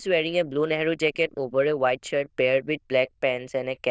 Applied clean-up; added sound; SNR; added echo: neural diffusion model UNIVERSE++.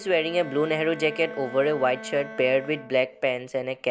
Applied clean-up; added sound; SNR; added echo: none; Bowed string instrument; 16 dB; none.